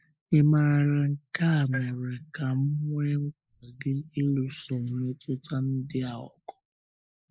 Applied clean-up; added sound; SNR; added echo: neural mask model Resemble Enhance denoiser.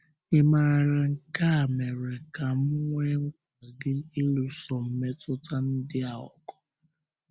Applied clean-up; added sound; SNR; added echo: none; none; none; none.